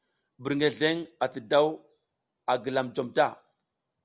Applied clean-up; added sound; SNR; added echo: none; none; none; none.